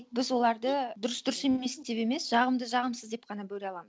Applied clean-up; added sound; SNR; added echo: none; none; none; none.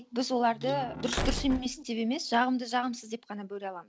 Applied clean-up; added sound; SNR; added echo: none; Slam; 4 dB; none.